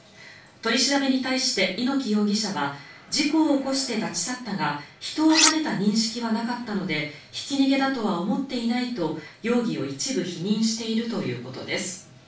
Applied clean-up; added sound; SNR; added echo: none; Cutlery, silverware; -3 dB; reverberation time 0.3 s.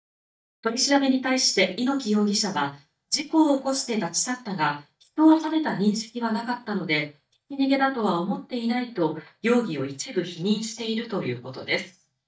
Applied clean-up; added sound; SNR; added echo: neural mask model DeepFilterNet 3.